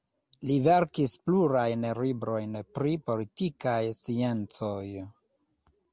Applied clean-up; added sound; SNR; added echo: none; none; none; none.